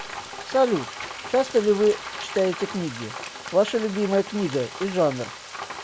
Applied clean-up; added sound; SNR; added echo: none; Frying (food); 11 dB; none.